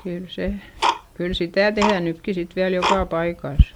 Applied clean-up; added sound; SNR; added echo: none; Tick-tock; 1 dB; none.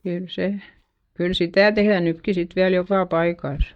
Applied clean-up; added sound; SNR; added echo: neural mask model DeepFilterNet 3.